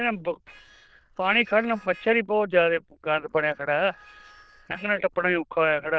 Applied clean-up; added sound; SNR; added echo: neural diffusion model UNIVERSE++.